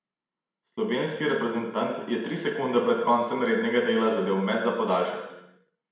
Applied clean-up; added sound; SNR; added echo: none; none; none; reverberation time 1.0 s.